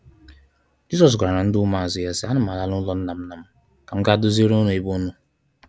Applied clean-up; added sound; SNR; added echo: none; none; none; none.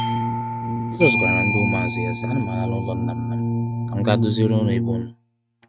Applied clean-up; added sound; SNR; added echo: neural mask model RNNoise.